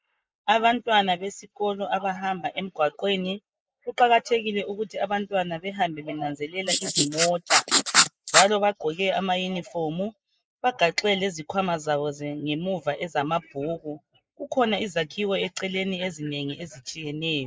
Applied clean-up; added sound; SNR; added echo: neural mask model Resemble Enhance denoiser.